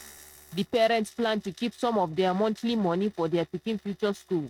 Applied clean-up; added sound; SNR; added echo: neural mask model RNNoise.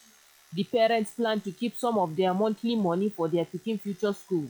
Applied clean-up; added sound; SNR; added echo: classical method log-MMSE.